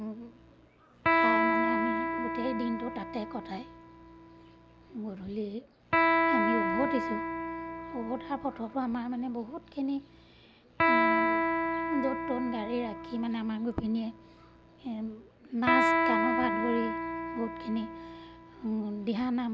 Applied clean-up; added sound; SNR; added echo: none; Electric guitar; -3 dB; none.